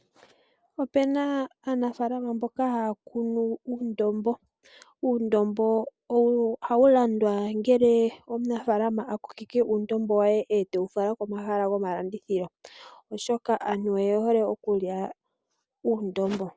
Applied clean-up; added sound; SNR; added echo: none; none; none; none.